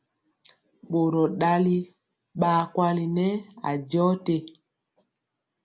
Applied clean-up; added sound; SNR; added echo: none; none; none; none.